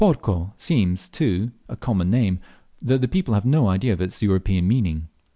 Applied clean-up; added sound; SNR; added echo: none; none; none; none.